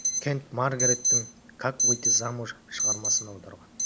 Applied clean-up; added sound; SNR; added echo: none; Alarm; -4 dB; none.